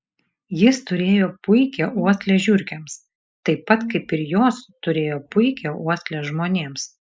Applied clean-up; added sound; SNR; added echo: neural mask model Resemble Enhance denoiser.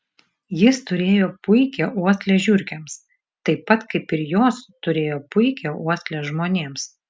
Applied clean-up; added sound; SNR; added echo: none; none; none; none.